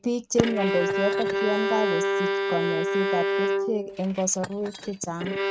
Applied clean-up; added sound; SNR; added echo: neural mask model RNNoise.